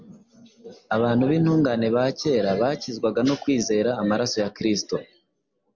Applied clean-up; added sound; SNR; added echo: none; none; none; none.